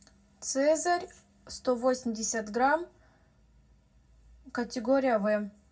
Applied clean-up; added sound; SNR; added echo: none; none; none; reverberation time 0.4 s.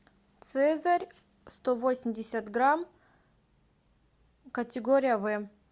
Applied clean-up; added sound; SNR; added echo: none; none; none; none.